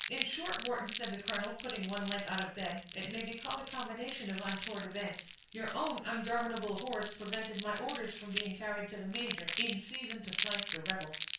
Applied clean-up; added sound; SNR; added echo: none; Crumpling, crinkling; -3 dB; reverberation time 0.4 s.